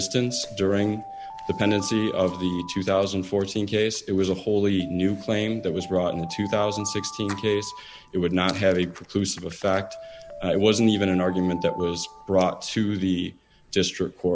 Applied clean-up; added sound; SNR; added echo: none; Alarm; 16 dB; none.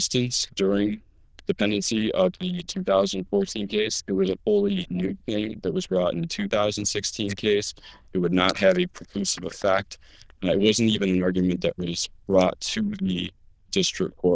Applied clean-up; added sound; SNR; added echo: neural diffusion model UNIVERSE++.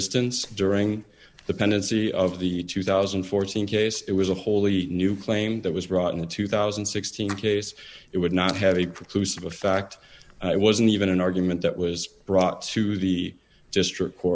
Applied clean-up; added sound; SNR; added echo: none; none; none; none.